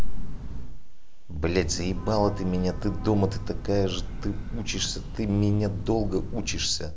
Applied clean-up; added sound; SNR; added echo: none; Train / Breathing; 9 dB; none.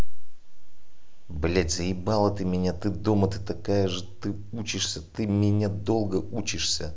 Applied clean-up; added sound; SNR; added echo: none; none; none; none.